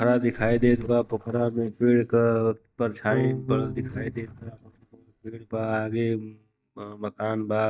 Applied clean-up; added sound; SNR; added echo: neural mask model DeepFilterNet 3.